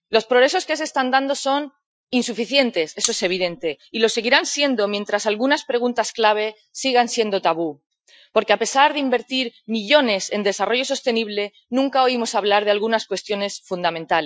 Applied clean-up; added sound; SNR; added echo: classical method Wiener filter.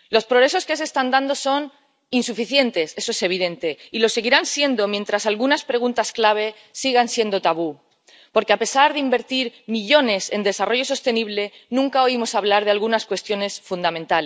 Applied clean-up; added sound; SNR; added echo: none; none; none; none.